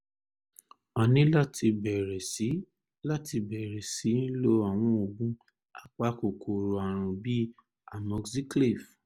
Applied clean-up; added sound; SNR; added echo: none; none; none; none.